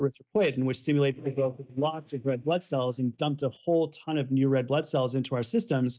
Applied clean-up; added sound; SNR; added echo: neural mask model DeepFilterNet 3.